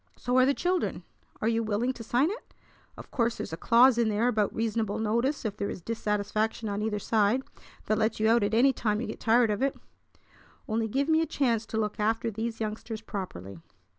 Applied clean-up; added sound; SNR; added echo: none; none; none; none.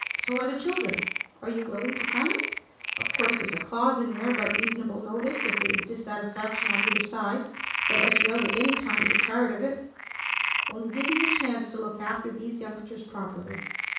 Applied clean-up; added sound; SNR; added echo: none; Frog; -1 dB; reverberation time 0.7 s.